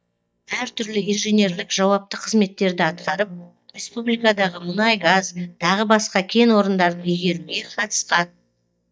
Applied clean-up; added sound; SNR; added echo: neural mask model DeepFilterNet 3.